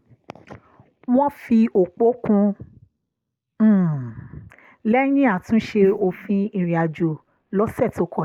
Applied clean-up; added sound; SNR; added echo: neural mask model Resemble Enhance denoiser.